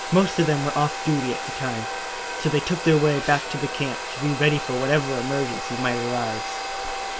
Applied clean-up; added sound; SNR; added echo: none; Domestic sounds, home sounds; 6 dB; none.